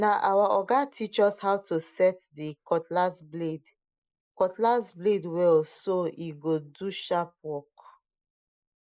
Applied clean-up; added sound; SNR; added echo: neural mask model Resemble Enhance denoiser.